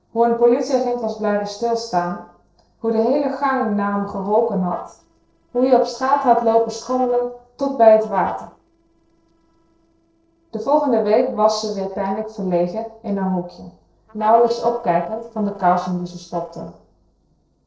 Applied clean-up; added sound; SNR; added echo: neural separator model SepFormer DNS4.